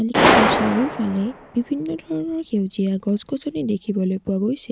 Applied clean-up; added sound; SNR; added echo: none; Gunshot, gunfire; 1 dB; none.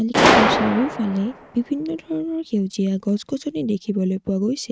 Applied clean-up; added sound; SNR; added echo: neural mask model RNNoise.